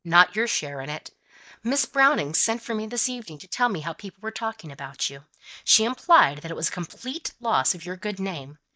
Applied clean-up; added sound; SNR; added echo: neural mask model DeepFilterNet 3.